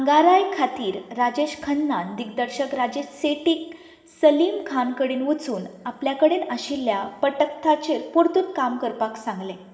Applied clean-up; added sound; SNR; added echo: none; none; none; reverberation time 1.0 s.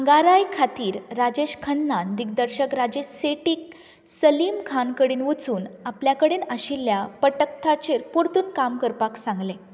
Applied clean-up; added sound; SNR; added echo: none; none; none; none.